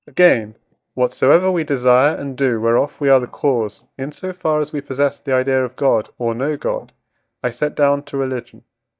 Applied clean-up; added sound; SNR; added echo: neural mask model DeepFilterNet 3.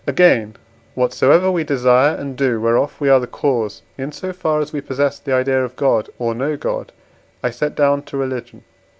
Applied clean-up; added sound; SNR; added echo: none; none; none; none.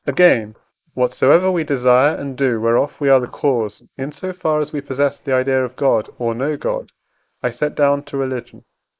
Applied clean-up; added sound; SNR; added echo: neural mask model Resemble Enhance denoiser.